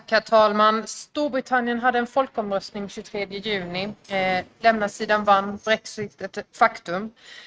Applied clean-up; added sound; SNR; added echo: neural mask model RNNoise.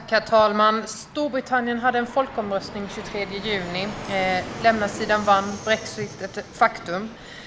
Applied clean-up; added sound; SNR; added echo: none; Fixed-wing aircraft, airplane; 14 dB; none.